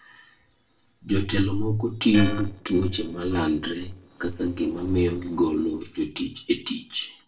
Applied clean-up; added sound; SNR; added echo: neural separator model SepFormer DNS4.